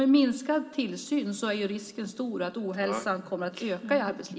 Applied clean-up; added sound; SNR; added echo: none; none; none; reverberation time 1.7 s.